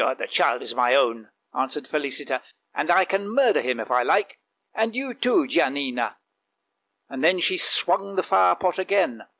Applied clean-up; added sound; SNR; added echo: none; none; none; none.